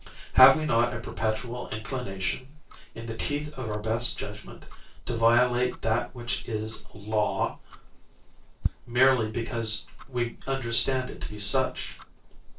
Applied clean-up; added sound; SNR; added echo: neural separator model SepFormer DNS4.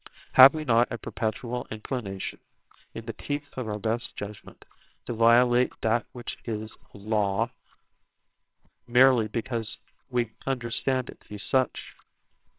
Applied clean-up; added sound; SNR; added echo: neural separator model SepFormer WHAMR!.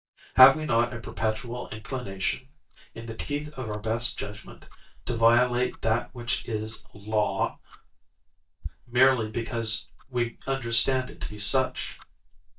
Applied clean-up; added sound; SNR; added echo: neural mask model DeepFilterNet 3.